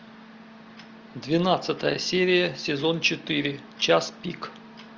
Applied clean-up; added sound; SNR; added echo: none; none; none; none.